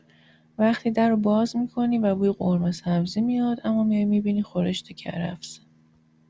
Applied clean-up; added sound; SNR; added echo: none; none; none; none.